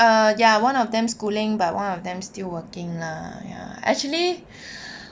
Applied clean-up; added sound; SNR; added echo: none; none; none; none.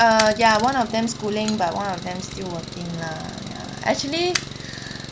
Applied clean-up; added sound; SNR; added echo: none; Fire + Engine; 10 dB; none.